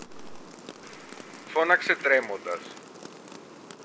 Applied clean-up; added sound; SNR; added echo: none; Rain; 16 dB; none.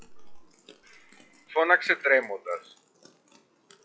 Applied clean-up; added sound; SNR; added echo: classical method log-MMSE.